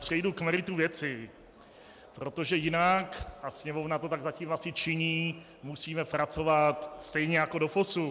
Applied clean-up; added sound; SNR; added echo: none; none; none; none.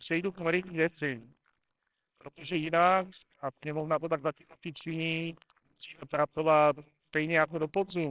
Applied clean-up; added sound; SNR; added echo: neural separator model SepFormer WHAMR!.